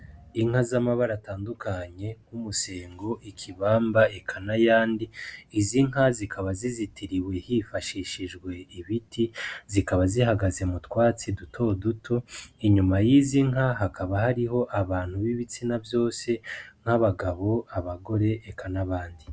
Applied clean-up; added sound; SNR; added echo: none; none; none; none.